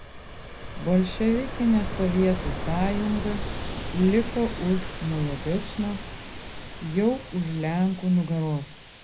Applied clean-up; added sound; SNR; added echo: none; Ocean; 7 dB; reverberation time 0.3 s.